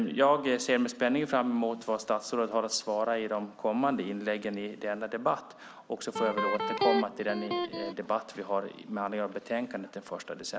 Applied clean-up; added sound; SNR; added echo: none; Electric guitar; 0 dB; none.